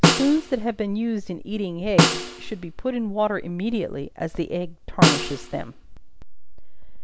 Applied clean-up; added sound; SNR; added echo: none; Snare drum; -1 dB; none.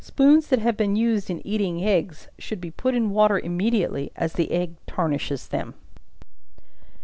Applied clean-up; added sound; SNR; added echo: none; none; none; none.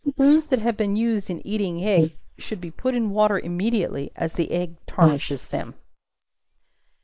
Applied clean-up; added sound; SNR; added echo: neural mask model Resemble Enhance denoiser.